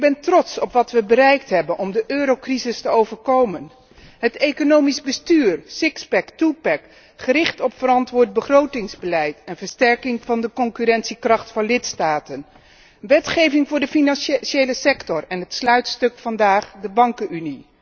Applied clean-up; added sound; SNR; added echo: none; none; none; none.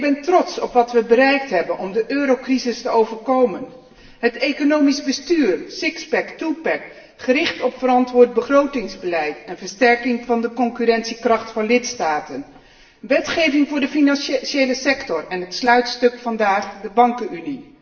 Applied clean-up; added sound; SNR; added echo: none; none; none; reverberation time 0.9 s.